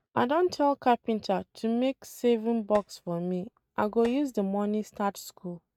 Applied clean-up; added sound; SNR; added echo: neural mask model RNNoise.